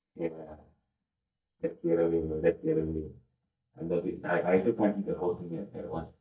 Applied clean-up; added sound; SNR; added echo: neural mask model DeepFilterNet 3.